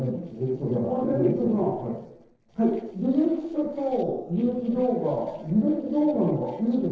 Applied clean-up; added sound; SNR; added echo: neural separator model SepFormer DNS4.